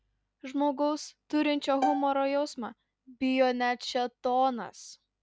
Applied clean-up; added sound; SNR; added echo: none; Bowed string instrument; 4 dB; none.